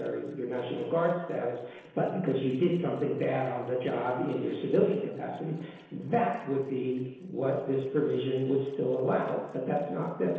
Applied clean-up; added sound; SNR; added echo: neural separator model SepFormer DNS4.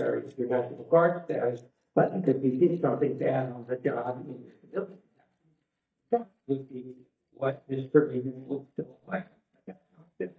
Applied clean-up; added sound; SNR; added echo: neural mask model DeepFilterNet 3.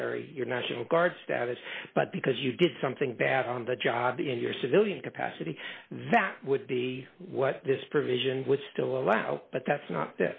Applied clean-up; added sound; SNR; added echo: none; none; none; none.